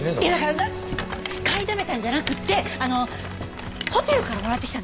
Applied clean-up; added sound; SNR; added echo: none; Rattle; 10 dB; none.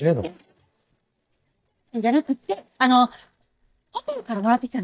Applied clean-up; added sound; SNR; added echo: neural mask model DeepFilterNet 3.